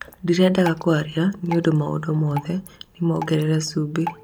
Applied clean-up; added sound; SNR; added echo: none; Drip; 16 dB; none.